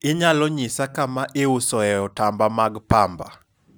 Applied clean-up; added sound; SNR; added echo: none; none; none; none.